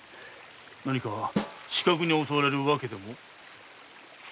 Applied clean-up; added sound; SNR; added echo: none; Snare drum; 8 dB; none.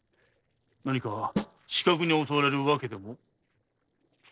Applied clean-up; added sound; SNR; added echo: neural separator model SepFormer DNS4.